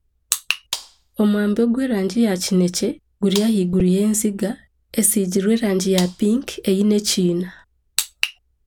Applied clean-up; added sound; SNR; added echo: none; Gunshot, gunfire; 16 dB; none.